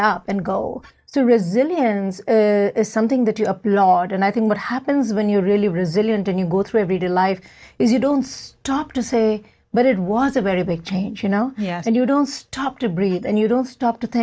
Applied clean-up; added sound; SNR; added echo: neural mask model DeepFilterNet 3.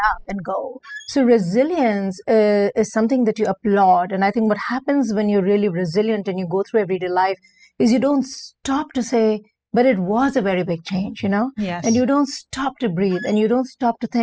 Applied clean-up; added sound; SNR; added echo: classical method spectral subtraction.